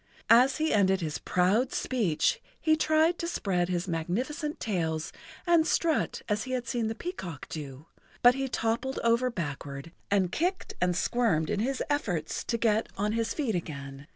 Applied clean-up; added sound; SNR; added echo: none; none; none; none.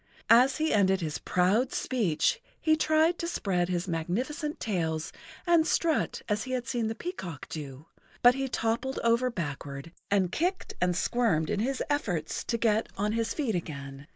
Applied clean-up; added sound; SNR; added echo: neural mask model Resemble Enhance denoiser.